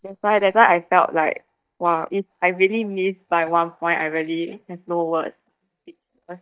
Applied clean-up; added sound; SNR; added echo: neural mask model DeepFilterNet 3.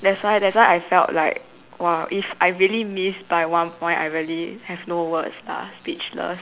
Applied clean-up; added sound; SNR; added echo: none; none; none; none.